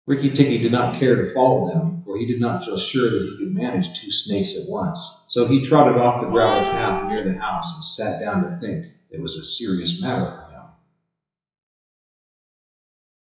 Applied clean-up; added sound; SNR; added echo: classical method WPE with log-MMSE.